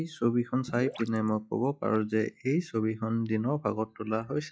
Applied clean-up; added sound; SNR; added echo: classical method log-MMSE.